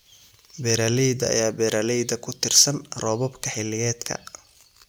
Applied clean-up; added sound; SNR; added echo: none; none; none; none.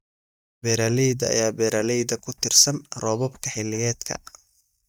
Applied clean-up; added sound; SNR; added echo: neural mask model DeepFilterNet 3.